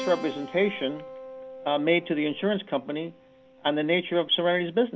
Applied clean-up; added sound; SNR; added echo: none; Keyboard (musical); 16 dB; none.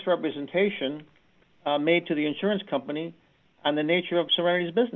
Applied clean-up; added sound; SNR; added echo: none; none; none; none.